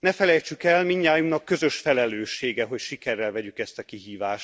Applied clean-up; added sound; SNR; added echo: none; none; none; none.